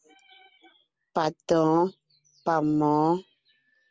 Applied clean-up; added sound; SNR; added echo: none; none; none; none.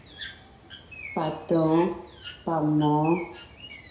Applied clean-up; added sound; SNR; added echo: none; Bird; 15 dB; reverberation time 0.6 s.